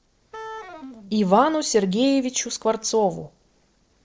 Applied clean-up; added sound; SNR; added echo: neural separator model SepFormer DNS4.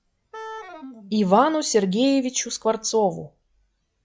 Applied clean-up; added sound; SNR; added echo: classical method log-MMSE.